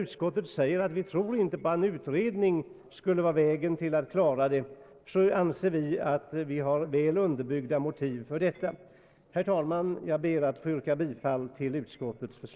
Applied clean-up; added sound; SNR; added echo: neural separator model SepFormer DNS4.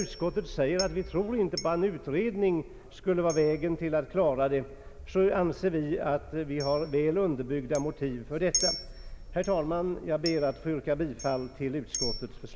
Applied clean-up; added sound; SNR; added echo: none; Chink, clink; 11 dB; none.